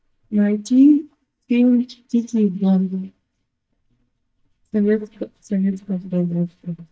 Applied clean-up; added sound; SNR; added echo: neural mask model DeepFilterNet 3.